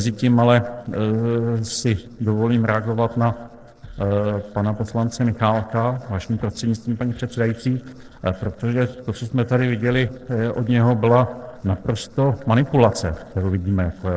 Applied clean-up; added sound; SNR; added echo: neural separator model SepFormer DNS4.